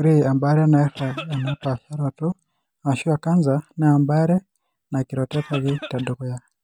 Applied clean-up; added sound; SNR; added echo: none; Cough; 15 dB; none.